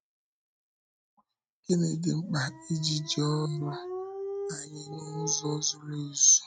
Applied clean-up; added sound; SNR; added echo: neural mask model RNNoise.